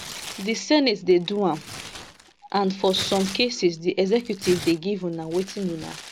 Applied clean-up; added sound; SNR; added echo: none; Tearing; 15 dB; none.